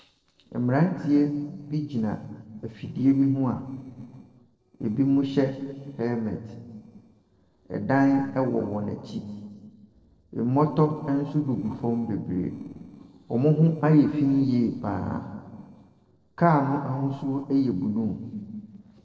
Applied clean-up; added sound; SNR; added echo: neural separator model SepFormer DNS4.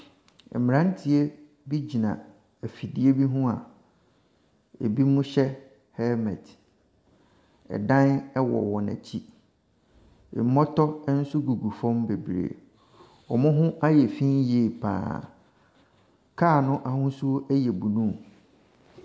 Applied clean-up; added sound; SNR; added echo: none; none; none; none.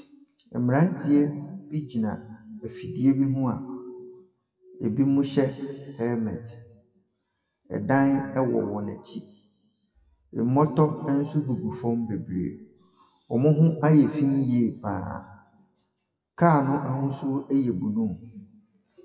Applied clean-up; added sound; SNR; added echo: classical method WPE with log-MMSE.